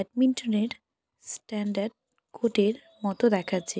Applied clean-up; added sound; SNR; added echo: none; none; none; none.